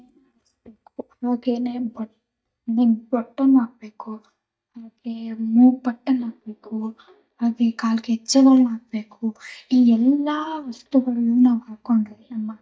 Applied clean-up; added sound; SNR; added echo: neural mask model DeepFilterNet 3.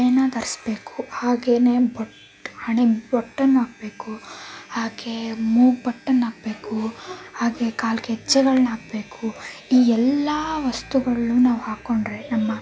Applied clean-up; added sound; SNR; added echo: none; none; none; none.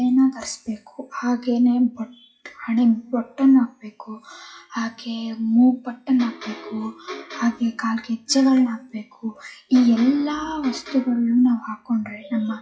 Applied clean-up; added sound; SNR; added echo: classical method WPE with log-MMSE.